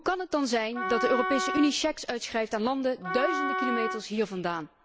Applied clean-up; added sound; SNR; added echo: none; Wind instrument, woodwind instrument; 4 dB; none.